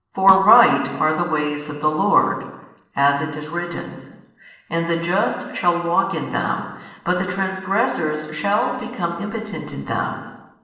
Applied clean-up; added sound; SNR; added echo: neural separator model SepFormer DNS4.